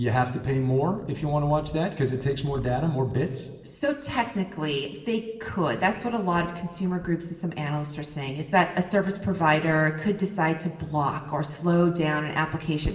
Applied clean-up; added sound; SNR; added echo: none; Purr; 19 dB; reverberation time 1.1 s.